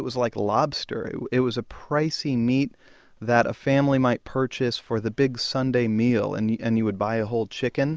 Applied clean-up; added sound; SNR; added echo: none; none; none; none.